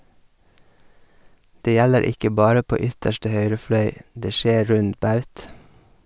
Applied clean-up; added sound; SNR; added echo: none; none; none; none.